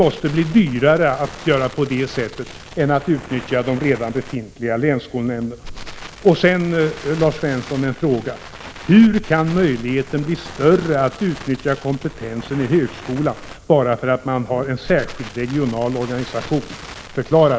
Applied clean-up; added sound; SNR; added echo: none; Crackle; 17 dB; none.